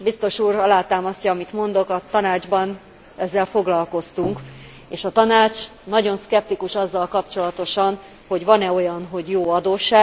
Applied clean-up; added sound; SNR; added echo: none; none; none; none.